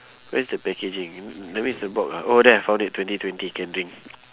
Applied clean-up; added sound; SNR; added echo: none; none; none; none.